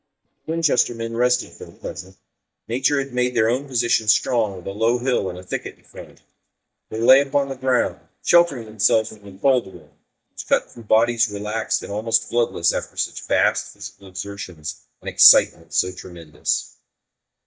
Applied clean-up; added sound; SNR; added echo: neural mask model DeepFilterNet 3.